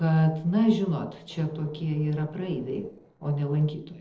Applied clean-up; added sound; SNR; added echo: neural separator model SepFormer DNS4.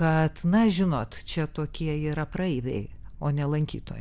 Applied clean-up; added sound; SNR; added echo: none; none; none; none.